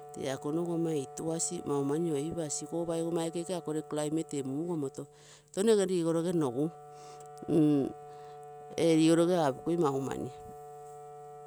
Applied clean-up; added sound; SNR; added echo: none; Wind instrument, woodwind instrument; 17 dB; none.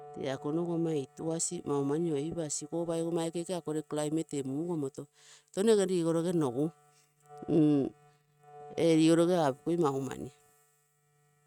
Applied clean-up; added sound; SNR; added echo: neural mask model RNNoise.